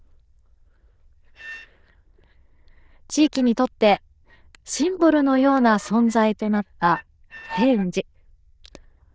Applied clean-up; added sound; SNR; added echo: neural diffusion model UNIVERSE++.